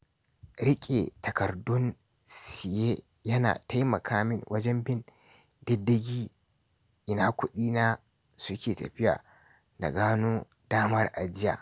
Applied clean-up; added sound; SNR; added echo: none; none; none; none.